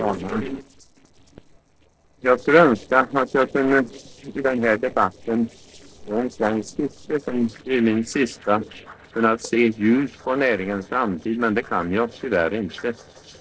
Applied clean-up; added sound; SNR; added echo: neural separator model SepFormer DNS4.